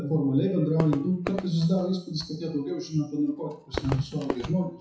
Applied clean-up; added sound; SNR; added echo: classical method WPE with log-MMSE.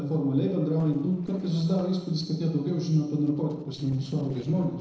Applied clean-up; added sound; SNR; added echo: neural separator model SepFormer DNS4.